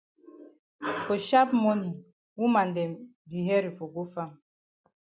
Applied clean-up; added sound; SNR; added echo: none; none; none; none.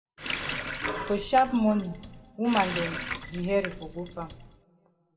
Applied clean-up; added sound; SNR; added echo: none; Water tap, faucet; 8 dB; reverberation time 1.2 s.